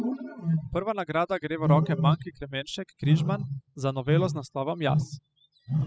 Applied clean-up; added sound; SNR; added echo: classical method spectral subtraction.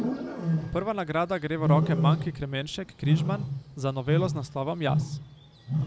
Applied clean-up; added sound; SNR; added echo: none; Wild animals; -2 dB; none.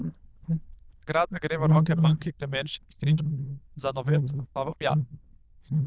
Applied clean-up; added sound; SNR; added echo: neural diffusion model UNIVERSE++.